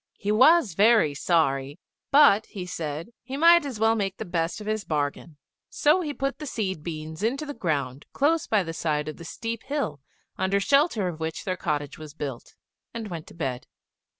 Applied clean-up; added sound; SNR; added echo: none; none; none; none.